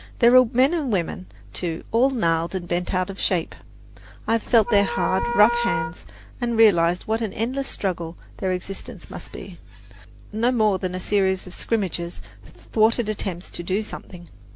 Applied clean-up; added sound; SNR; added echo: none; Wind instrument, woodwind instrument; 3 dB; none.